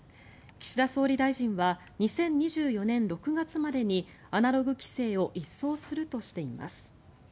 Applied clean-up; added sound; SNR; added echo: none; none; none; none.